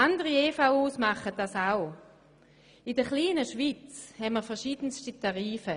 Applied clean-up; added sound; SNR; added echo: none; none; none; none.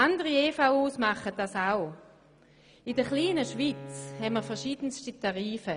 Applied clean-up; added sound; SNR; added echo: none; Bowed string instrument; 15 dB; none.